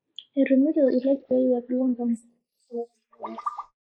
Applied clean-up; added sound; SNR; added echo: neural mask model Resemble Enhance denoiser.